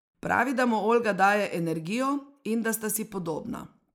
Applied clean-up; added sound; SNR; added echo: neural mask model Resemble Enhance denoiser.